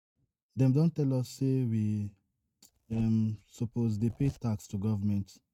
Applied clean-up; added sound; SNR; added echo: neural mask model RNNoise.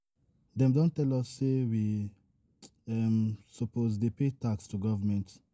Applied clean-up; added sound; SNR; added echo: none; none; none; none.